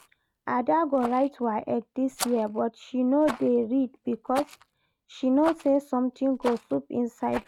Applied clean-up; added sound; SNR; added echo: neural mask model RNNoise.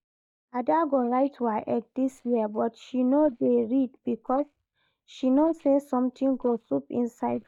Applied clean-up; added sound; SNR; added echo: neural mask model DeepFilterNet 3.